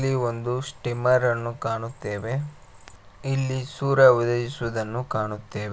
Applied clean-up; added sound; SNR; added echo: none; none; none; none.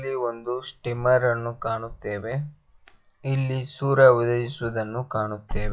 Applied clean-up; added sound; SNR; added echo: classical method log-MMSE.